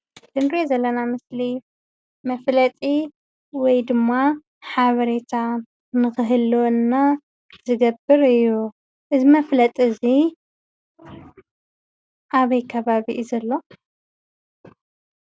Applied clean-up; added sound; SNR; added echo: none; none; none; none.